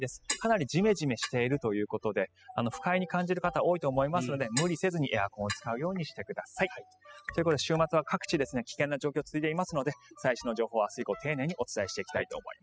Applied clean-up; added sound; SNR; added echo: classical method spectral subtraction.